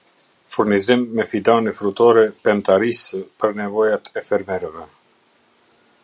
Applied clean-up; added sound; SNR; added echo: none; none; none; none.